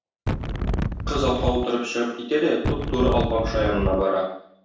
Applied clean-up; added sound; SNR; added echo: none; Wind; 1 dB; reverberation time 0.7 s.